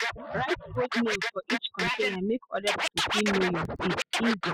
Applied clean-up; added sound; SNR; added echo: classical method spectral subtraction.